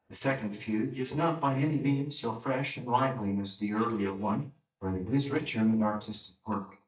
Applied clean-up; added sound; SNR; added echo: neural mask model DeepFilterNet 3.